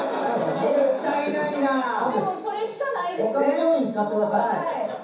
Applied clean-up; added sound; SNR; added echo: none; none; none; reverberation time 0.7 s.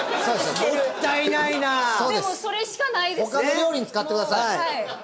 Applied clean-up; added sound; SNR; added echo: none; none; none; none.